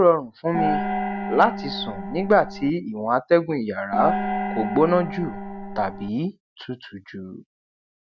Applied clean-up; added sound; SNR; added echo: none; Gong; 4 dB; none.